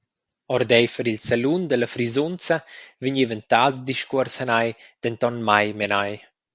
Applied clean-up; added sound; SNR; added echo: none; none; none; none.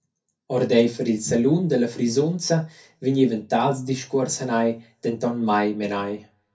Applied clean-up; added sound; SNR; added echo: none; none; none; reverberation time 0.3 s.